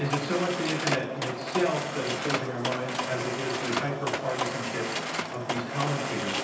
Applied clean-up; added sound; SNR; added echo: none; Mechanisms; 0 dB; reverberation time 0.9 s.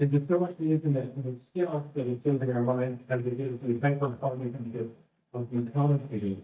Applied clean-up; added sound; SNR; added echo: neural mask model DeepFilterNet 3.